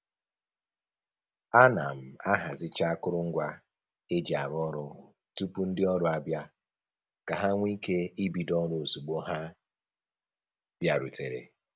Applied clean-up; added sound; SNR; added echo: none; none; none; none.